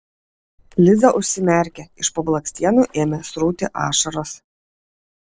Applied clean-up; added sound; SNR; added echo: neural separator model SepFormer DNS4.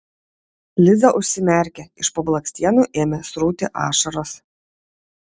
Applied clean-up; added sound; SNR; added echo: none; none; none; none.